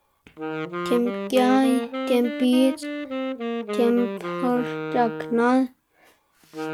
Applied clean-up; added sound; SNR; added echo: none; Wind instrument, woodwind instrument; 6 dB; none.